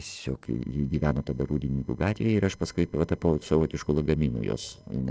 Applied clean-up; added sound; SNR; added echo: neural separator model SepFormer DNS4.